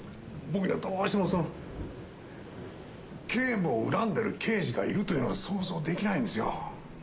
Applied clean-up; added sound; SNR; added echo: none; Waves, surf; 14 dB; none.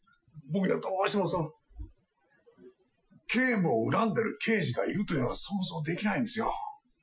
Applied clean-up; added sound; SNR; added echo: classical method Wiener filter.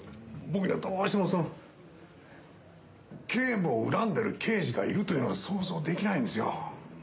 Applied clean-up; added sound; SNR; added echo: none; none; none; none.